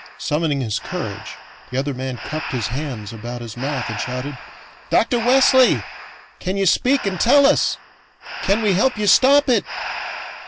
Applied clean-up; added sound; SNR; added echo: none; Breathing; 11 dB; none.